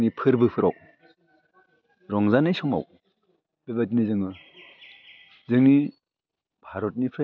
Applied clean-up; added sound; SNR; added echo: none; none; none; none.